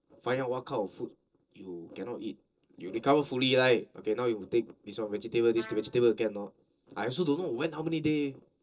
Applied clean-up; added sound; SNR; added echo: neural separator model SepFormer DNS4.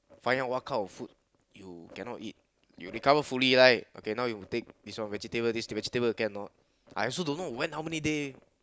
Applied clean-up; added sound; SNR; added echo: none; none; none; none.